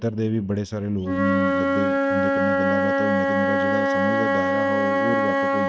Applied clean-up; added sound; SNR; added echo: neural mask model RNNoise.